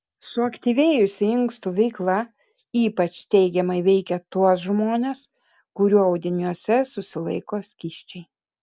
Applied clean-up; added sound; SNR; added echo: none; none; none; none.